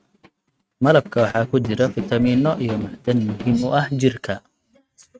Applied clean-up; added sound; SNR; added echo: neural mask model RNNoise.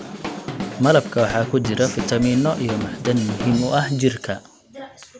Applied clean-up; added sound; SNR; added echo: none; Drum / Drum kit; 10 dB; none.